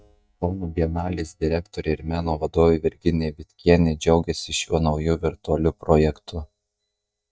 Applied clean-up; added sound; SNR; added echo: neural mask model DeepFilterNet 3.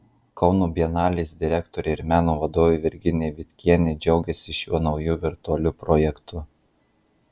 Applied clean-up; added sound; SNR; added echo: none; none; none; none.